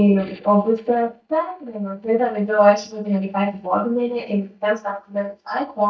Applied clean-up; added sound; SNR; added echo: neural mask model DeepFilterNet 3.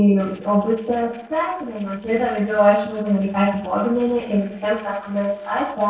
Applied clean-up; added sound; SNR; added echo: neural separator model SepFormer DNS4.